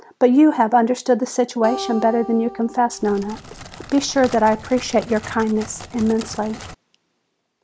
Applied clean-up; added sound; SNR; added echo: none; Acoustic guitar + Crackle; 14 dB; none.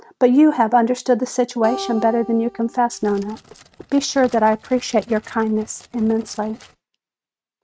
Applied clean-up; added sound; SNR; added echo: neural mask model RNNoise.